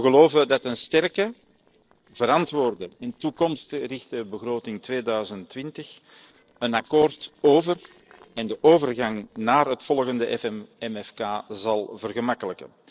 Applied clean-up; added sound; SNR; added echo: neural separator model SepFormer DNS4.